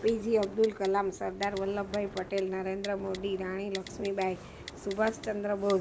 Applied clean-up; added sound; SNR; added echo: none; Fire + Typing; 15 dB; none.